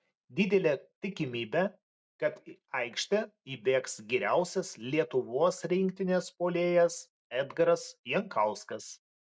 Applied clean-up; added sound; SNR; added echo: none; none; none; none.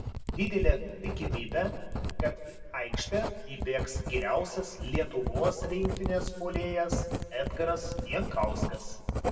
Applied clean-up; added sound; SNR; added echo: none; Writing; 1 dB; reverberation time 1.5 s.